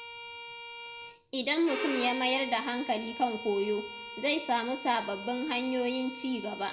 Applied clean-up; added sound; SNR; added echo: none; Bowed string instrument; 9 dB; reverberation time 0.7 s.